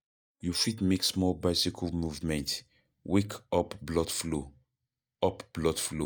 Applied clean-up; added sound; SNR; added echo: neural mask model DeepFilterNet 3.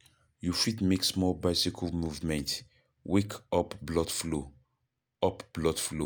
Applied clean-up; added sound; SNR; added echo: none; none; none; none.